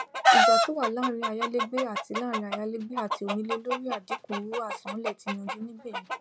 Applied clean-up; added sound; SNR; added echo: none; Chicken, rooster; -5 dB; none.